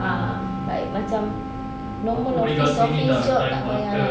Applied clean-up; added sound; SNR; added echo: none; Wind instrument, woodwind instrument; 11 dB; none.